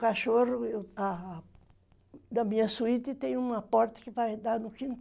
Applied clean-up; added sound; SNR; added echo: none; none; none; none.